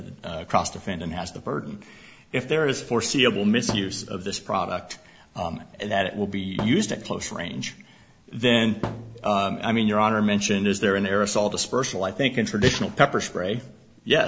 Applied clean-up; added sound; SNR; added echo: none; Thump, thud; 12 dB; none.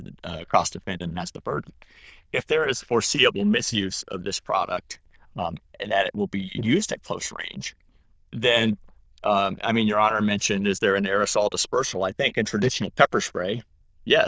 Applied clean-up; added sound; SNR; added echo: neural diffusion model UNIVERSE++.